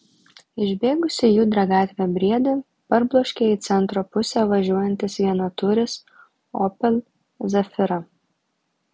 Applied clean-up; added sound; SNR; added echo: none; none; none; none.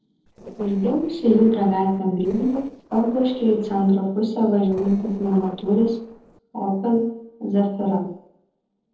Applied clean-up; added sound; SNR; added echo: neural separator model SepFormer DNS4.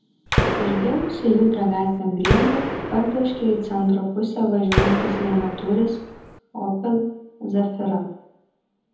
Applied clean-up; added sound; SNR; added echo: none; Gunshot, gunfire; 3 dB; reverberation time 1.0 s.